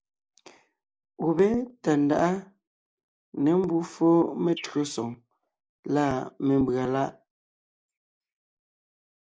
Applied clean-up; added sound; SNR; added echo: neural mask model Resemble Enhance denoiser.